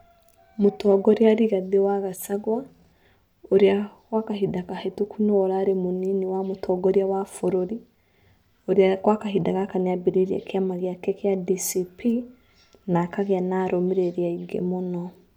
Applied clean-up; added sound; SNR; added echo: none; none; none; none.